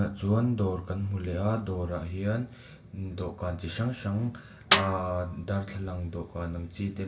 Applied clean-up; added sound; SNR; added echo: none; Snare drum; -2 dB; reverberation time 0.3 s.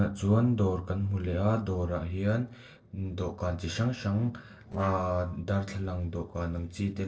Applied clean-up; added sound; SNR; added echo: neural separator model SepFormer DNS4.